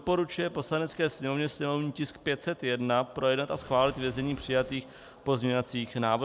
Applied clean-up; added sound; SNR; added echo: none; Engine / Car; 18 dB; none.